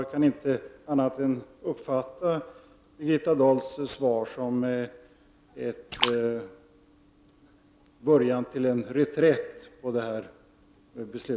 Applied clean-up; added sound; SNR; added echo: none; Splash, splatter; 8 dB; none.